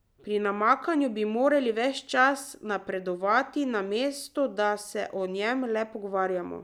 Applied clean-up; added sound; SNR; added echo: none; none; none; none.